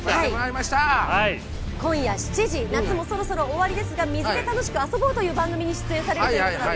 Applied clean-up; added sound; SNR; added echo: none; none; none; none.